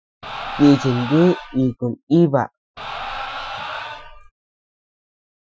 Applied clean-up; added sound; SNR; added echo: classical method Wiener filter.